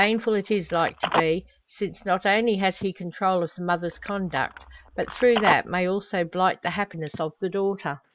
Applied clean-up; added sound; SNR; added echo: none; Telephone; 10 dB; none.